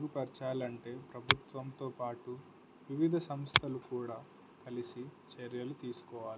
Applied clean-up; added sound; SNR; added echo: none; Finger snapping; -5 dB; none.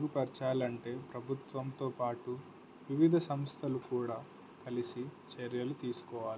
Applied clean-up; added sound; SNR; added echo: none; none; none; none.